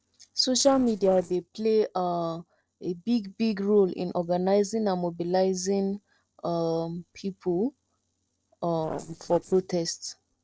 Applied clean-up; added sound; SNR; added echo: neural separator model SepFormer DNS4.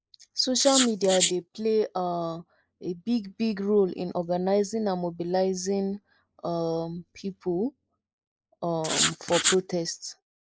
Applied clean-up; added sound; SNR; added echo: neural mask model Resemble Enhance denoiser.